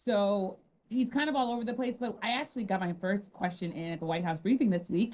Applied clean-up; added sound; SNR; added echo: neural separator model SepFormer DNS4.